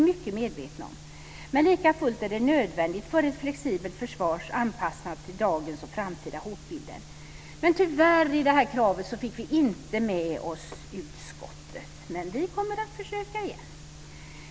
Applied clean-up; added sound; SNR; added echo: none; none; none; none.